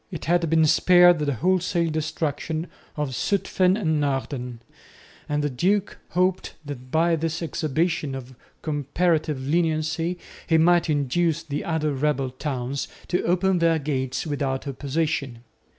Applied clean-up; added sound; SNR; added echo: none; none; none; none.